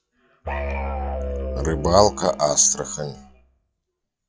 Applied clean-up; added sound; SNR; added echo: classical method log-MMSE.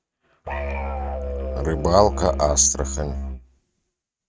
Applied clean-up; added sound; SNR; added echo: neural mask model RNNoise.